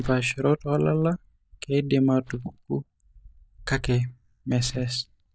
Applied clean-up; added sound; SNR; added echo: neural mask model DeepFilterNet 3.